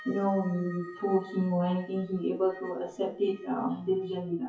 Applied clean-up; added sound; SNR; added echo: classical method WPE with log-MMSE.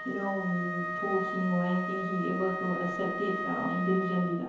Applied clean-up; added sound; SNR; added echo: none; Wind instrument, woodwind instrument; 4 dB; reverberation time 0.7 s.